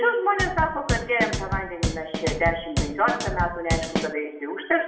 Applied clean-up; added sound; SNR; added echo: none; Drum kit; 3 dB; reverberation time 0.6 s.